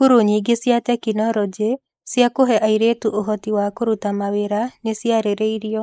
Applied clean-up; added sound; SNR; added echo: neural mask model Resemble Enhance denoiser.